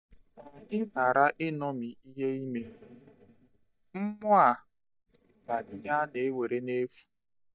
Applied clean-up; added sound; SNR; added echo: neural mask model DeepFilterNet 3.